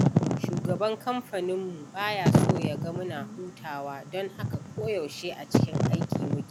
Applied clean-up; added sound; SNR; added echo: none; Wind / Fire; -5 dB; none.